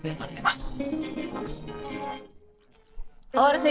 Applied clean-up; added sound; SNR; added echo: neural separator model SepFormer DNS4.